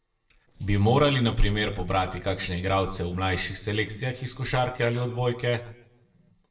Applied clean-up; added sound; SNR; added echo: neural separator model SepFormer DNS4.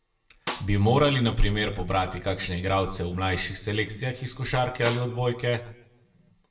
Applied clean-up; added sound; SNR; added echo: none; Snare drum; 13 dB; reverberation time 0.6 s.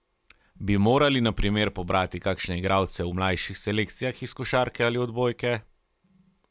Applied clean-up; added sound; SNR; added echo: none; none; none; none.